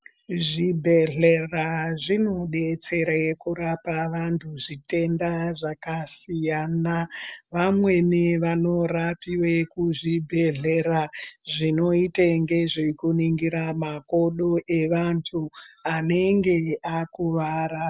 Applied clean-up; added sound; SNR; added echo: none; none; none; none.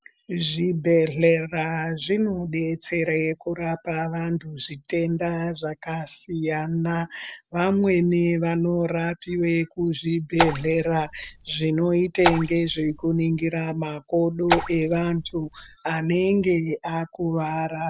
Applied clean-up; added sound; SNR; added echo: none; Raindrop / Splash, splatter; 5 dB; none.